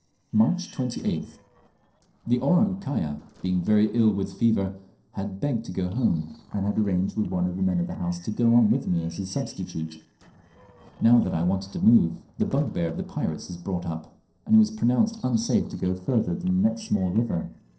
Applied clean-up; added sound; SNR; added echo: neural separator model SepFormer DNS4.